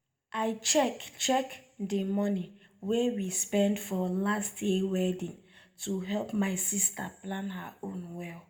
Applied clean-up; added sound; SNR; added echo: none; none; none; reverberation time 0.5 s.